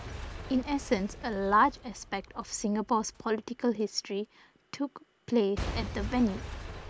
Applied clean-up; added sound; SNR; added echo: none; Shatter / Crushing / Boom; 11 dB; none.